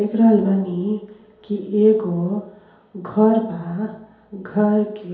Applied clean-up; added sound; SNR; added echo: none; none; none; reverberation time 2.2 s.